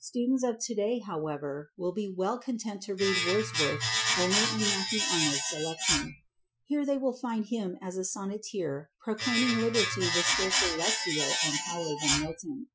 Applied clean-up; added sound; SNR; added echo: classical method Wiener filter.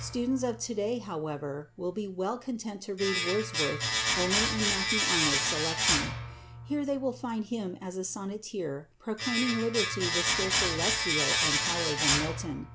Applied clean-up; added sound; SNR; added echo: none; Domestic sounds, home sounds; -1 dB; none.